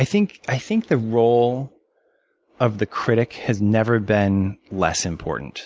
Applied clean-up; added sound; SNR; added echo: none; none; none; none.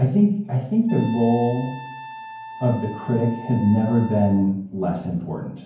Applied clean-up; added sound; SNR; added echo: none; Wind instrument, woodwind instrument; 17 dB; reverberation time 0.9 s.